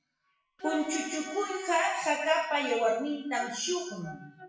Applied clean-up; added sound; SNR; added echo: classical method WPE with log-MMSE.